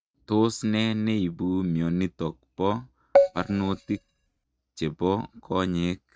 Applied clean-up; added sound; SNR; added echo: neural mask model RNNoise.